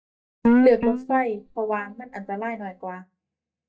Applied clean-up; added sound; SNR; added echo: neural mask model DeepFilterNet 3.